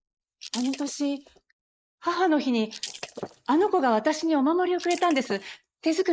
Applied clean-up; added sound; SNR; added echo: neural mask model Resemble Enhance denoiser.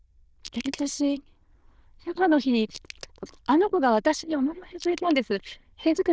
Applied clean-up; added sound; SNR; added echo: neural diffusion model UNIVERSE++.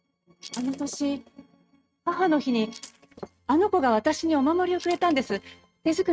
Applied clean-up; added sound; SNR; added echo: neural mask model RNNoise.